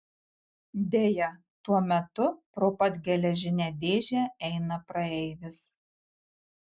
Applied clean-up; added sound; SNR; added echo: none; none; none; none.